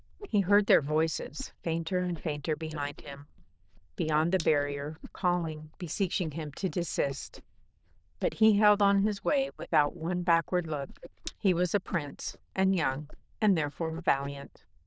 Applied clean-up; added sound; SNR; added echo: neural diffusion model UNIVERSE++.